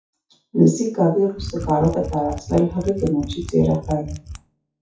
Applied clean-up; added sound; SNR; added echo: classical method WPE with log-MMSE.